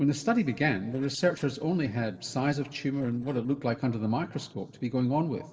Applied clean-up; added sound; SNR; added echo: neural separator model SepFormer DNS4.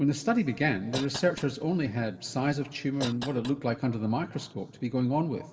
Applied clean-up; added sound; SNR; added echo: none; Cough; 13 dB; reverberation time 2.0 s.